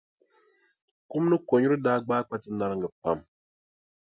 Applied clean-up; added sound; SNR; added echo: none; none; none; none.